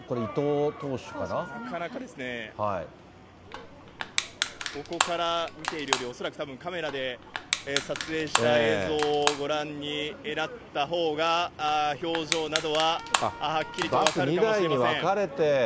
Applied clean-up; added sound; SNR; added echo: none; Crushing; 4 dB; none.